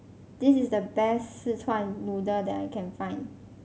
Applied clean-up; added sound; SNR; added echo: none; none; none; none.